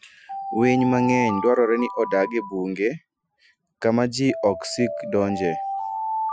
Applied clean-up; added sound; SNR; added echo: classical method Wiener filter.